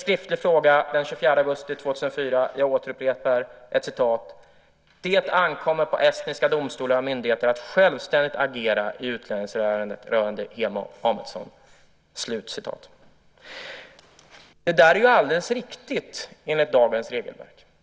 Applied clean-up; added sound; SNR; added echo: none; none; none; none.